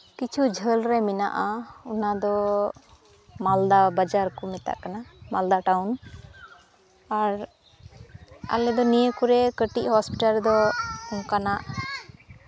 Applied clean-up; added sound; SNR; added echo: none; Bowed string instrument; 20 dB; none.